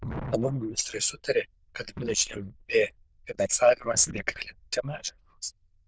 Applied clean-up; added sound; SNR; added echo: neural diffusion model UNIVERSE++.